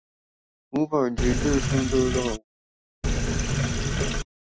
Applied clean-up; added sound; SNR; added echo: classical method Wiener filter.